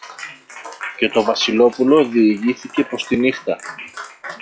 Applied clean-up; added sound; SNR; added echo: classical method log-MMSE.